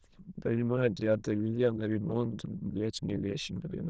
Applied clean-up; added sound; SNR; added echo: neural diffusion model UNIVERSE++.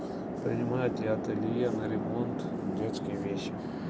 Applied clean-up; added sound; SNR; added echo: none; Chatter / Traffic noise, roadway noise / Train; 0 dB; none.